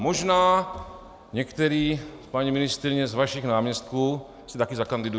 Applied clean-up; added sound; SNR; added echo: none; none; none; none.